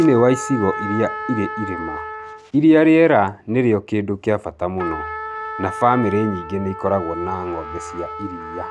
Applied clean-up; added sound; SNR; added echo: none; Trumpet; 11 dB; none.